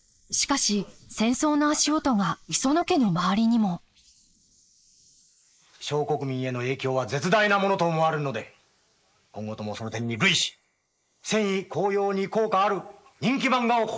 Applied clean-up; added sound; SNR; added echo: neural mask model Resemble Enhance denoiser.